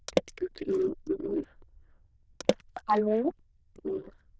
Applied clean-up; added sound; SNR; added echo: neural diffusion model UNIVERSE++.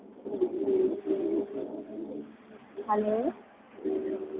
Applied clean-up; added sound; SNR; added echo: none; none; none; none.